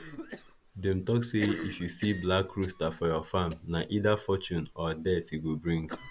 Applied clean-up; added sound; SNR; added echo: none; Cough; 14 dB; none.